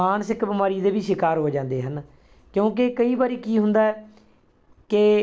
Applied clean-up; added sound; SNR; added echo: none; none; none; none.